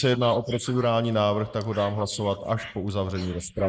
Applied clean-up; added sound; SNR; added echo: neural mask model Resemble Enhance denoiser.